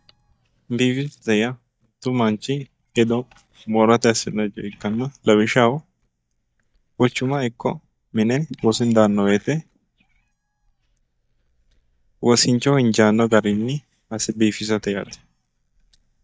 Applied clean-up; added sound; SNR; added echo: neural mask model DeepFilterNet 3.